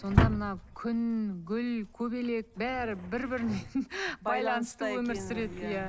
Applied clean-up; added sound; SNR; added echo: none; Drawer open or close; 3 dB; none.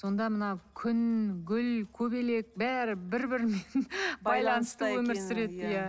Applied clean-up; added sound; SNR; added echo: none; none; none; none.